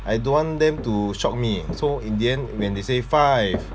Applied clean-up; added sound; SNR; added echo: none; Walk, footsteps; 15 dB; none.